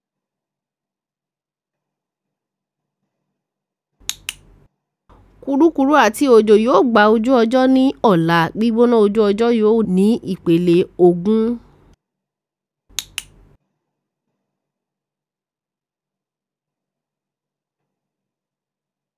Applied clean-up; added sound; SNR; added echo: none; none; none; none.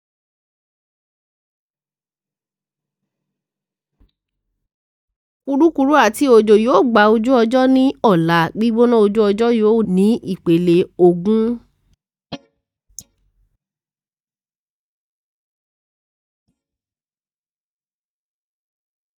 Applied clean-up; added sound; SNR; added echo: neural mask model DeepFilterNet 3.